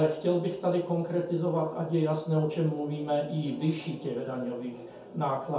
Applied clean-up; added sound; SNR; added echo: none; none; none; reverberation time 0.6 s.